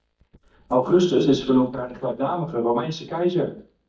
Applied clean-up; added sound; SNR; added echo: neural mask model DeepFilterNet 3.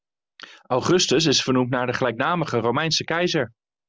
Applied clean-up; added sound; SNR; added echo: none; none; none; none.